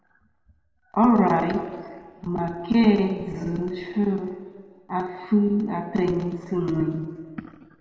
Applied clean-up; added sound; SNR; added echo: none; none; none; reverberation time 1.8 s.